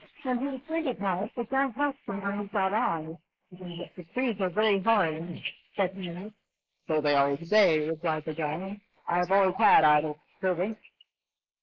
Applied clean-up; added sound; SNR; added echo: neural mask model Resemble Enhance denoiser.